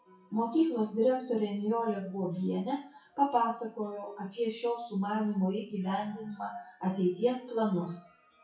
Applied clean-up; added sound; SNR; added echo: classical method WPE with log-MMSE.